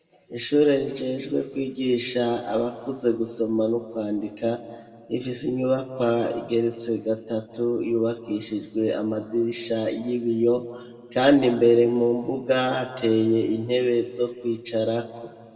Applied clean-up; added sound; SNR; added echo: none; none; none; reverberation time 1.6 s.